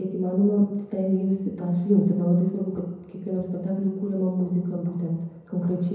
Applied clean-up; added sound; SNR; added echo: none; none; none; reverberation time 1.0 s.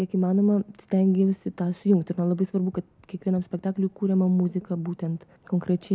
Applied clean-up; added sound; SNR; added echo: none; none; none; none.